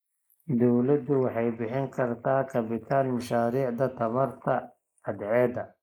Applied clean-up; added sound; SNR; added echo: neural mask model Resemble Enhance denoiser.